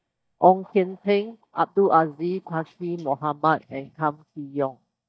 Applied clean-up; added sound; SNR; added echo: neural mask model DeepFilterNet 3.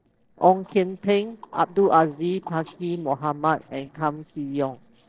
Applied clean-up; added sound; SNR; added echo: neural separator model SepFormer DNS4.